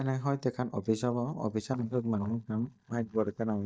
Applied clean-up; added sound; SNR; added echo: neural mask model DeepFilterNet 3.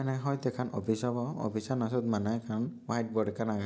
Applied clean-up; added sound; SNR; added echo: none; none; none; none.